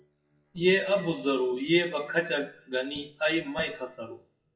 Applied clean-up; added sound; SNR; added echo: classical method WPE with log-MMSE.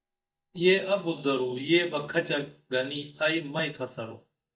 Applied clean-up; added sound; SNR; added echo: neural mask model DeepFilterNet 3.